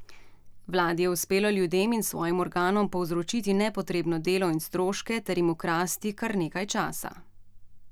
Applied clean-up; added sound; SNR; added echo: none; none; none; none.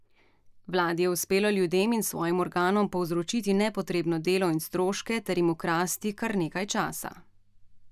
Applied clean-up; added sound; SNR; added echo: neural mask model DeepFilterNet 3.